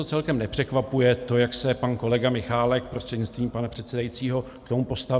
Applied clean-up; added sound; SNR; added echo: none; none; none; none.